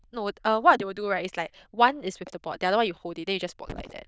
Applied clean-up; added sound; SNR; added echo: neural diffusion model UNIVERSE++.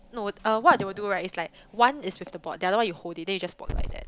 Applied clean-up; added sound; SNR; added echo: none; Growling / Hiss; 11 dB; none.